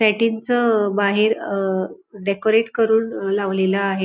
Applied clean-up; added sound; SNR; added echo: none; none; none; none.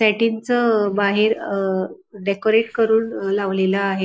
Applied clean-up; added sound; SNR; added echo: neural mask model Resemble Enhance denoiser.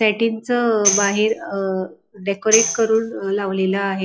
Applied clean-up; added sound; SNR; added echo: classical method log-MMSE.